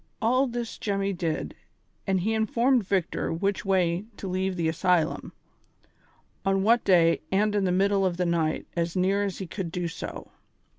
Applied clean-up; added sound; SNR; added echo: none; none; none; none.